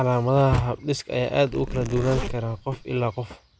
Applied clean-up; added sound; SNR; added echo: none; Zipper (clothing); 8 dB; none.